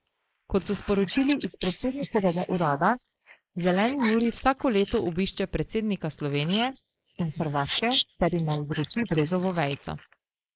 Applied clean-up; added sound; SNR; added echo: neural mask model Resemble Enhance denoiser.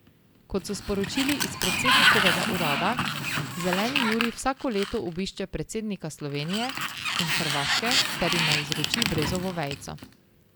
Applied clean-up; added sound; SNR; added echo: none; Sliding door; -2 dB; none.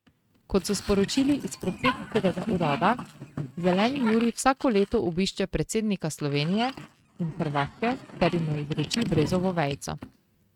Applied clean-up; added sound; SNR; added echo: neural mask model RNNoise.